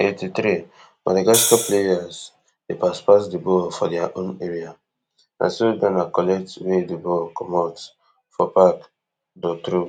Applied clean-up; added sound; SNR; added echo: none; Hi-hat; 1 dB; none.